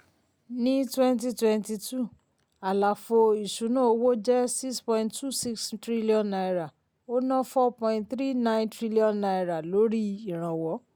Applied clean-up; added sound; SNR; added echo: none; none; none; none.